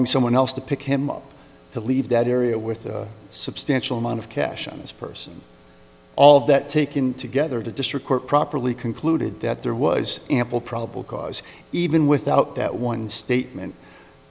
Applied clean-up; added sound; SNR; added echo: none; none; none; none.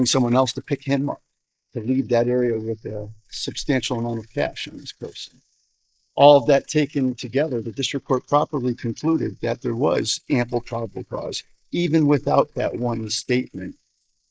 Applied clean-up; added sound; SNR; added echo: neural mask model Resemble Enhance denoiser.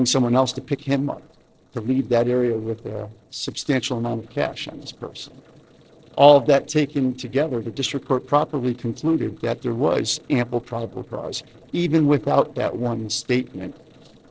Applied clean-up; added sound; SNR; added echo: neural separator model SepFormer DNS4.